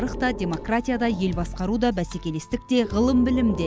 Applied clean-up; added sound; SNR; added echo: none; Breathing; 13 dB; none.